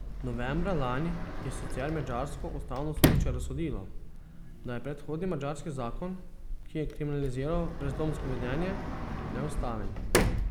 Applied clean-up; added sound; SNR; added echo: none; Sliding door; -3 dB; none.